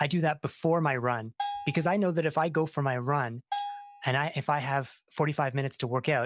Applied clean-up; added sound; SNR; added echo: none; Bell; 11 dB; none.